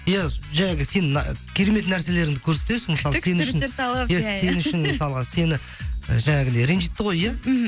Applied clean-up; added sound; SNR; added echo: none; none; none; none.